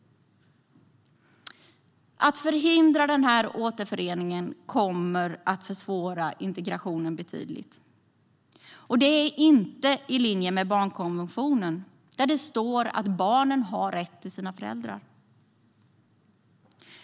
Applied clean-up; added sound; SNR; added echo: none; none; none; none.